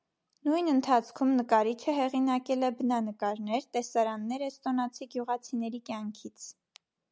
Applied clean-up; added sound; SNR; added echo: none; none; none; none.